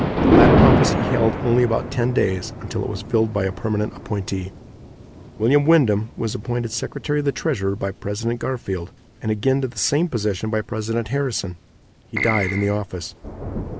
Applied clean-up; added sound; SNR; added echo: none; Keyboard (musical) + Thunder; 2 dB; none.